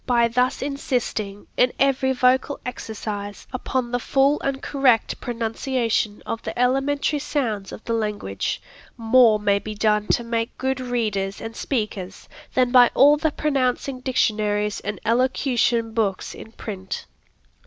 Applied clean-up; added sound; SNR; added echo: none; none; none; none.